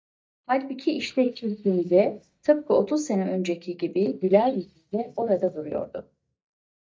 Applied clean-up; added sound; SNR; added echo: neural mask model DeepFilterNet 3.